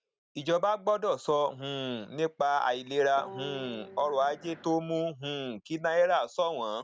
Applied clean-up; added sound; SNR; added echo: none; Guitar; 15 dB; none.